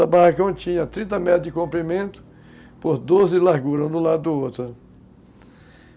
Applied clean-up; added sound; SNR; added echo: none; none; none; none.